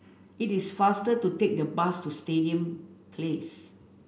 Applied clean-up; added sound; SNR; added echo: none; none; none; none.